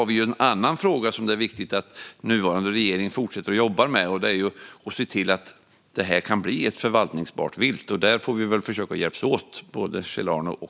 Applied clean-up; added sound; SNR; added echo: none; none; none; none.